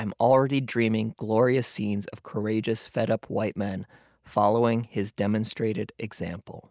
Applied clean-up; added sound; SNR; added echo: none; none; none; none.